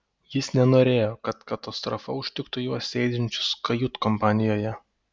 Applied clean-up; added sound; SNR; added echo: none; none; none; none.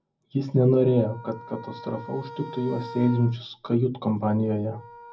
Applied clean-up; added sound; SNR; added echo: none; Wind instrument, woodwind instrument; 18 dB; reverberation time 0.4 s.